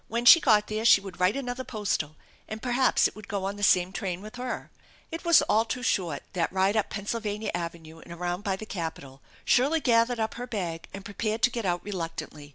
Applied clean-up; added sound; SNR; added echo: none; none; none; none.